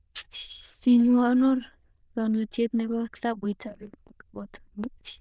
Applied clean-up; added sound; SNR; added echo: neural diffusion model UNIVERSE++.